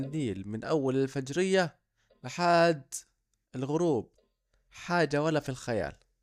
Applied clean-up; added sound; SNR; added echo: neural mask model DeepFilterNet 3.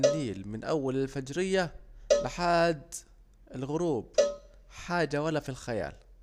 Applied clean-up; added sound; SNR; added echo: none; Cowbell; 3 dB; none.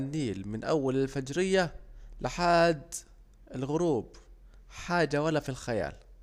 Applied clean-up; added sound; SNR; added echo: none; none; none; none.